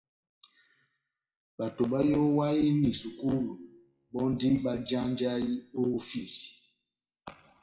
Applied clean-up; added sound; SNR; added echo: classical method WPE with log-MMSE.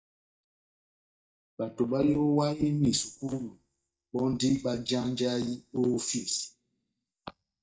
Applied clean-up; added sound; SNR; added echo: neural mask model DeepFilterNet 3.